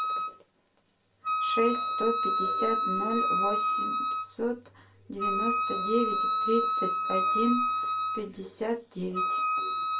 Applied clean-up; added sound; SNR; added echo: none; Wind instrument, woodwind instrument; -4 dB; reverberation time 0.2 s.